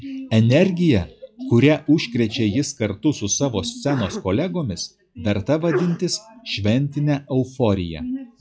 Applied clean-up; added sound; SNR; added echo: classical method log-MMSE.